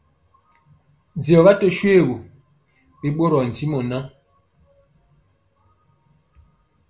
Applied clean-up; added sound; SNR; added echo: none; none; none; reverberation time 0.2 s.